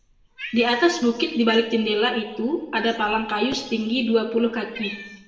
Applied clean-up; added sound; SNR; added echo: none; Cat; 19 dB; reverberation time 1.0 s.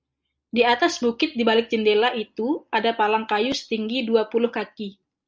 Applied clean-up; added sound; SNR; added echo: none; none; none; none.